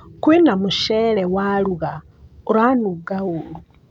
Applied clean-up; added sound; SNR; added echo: none; none; none; none.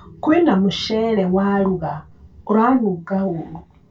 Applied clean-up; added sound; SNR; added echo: none; none; none; reverberation time 0.2 s.